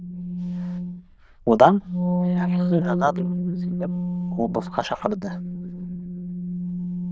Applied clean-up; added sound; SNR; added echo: neural diffusion model UNIVERSE++.